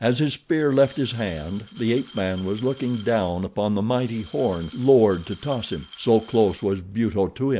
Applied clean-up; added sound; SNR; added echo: none; Glass; 16 dB; none.